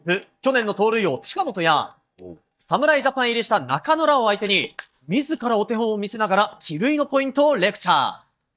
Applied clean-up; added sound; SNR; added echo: neural mask model DeepFilterNet 3.